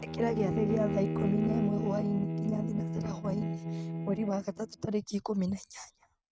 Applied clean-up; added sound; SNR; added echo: neural mask model RNNoise.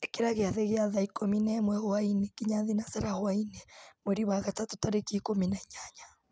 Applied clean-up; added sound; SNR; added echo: none; none; none; none.